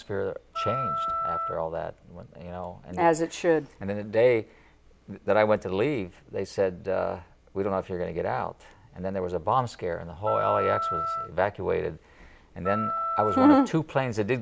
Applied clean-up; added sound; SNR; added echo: none; Wind instrument, woodwind instrument; 5 dB; none.